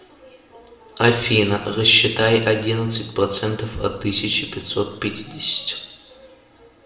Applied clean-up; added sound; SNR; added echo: none; none; none; reverberation time 0.8 s.